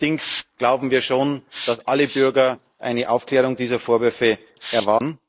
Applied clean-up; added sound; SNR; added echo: neural mask model Resemble Enhance denoiser.